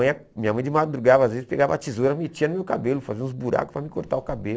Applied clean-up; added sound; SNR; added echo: none; none; none; none.